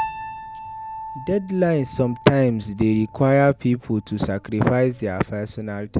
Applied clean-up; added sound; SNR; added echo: none; Piano; 16 dB; none.